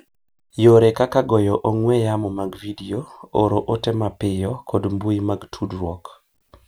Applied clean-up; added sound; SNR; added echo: none; none; none; none.